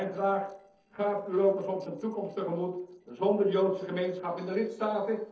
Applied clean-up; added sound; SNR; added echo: neural separator model SepFormer DNS4.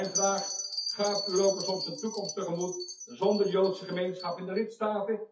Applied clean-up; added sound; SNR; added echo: classical method WPE with log-MMSE.